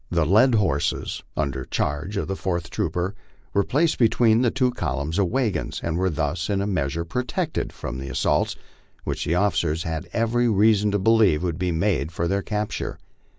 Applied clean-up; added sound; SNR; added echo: none; none; none; none.